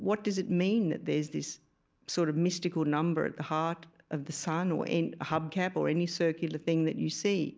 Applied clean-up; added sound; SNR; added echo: none; none; none; none.